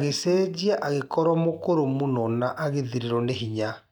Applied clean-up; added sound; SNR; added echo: neural mask model DeepFilterNet 3.